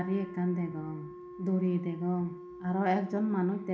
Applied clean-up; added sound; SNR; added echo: none; Wind instrument, woodwind instrument; 14 dB; reverberation time 0.4 s.